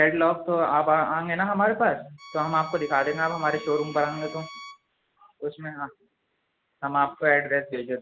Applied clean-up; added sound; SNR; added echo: none; Bowed string instrument; 18 dB; none.